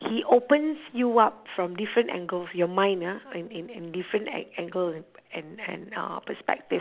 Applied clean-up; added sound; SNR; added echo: none; none; none; none.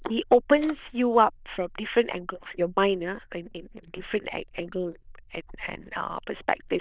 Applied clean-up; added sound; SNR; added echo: neural diffusion model UNIVERSE++.